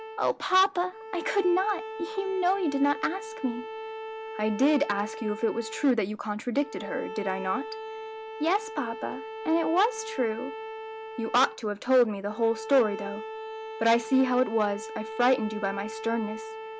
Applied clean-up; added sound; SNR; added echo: none; Bowed string instrument; 10 dB; none.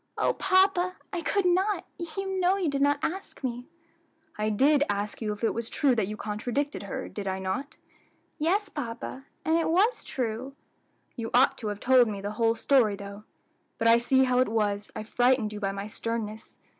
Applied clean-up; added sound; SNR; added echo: none; none; none; none.